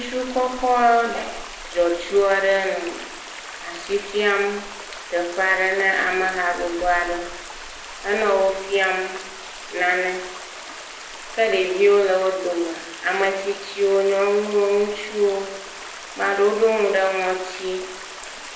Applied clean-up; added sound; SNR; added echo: none; Stream; 14 dB; reverberation time 0.7 s.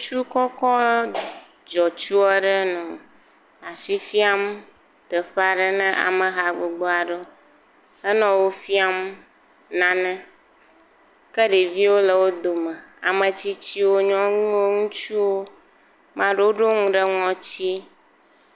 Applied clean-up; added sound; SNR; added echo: none; none; none; none.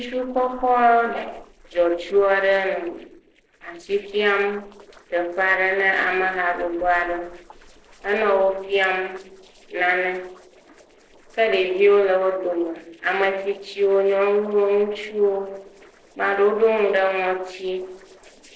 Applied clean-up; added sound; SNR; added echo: neural separator model SepFormer DNS4.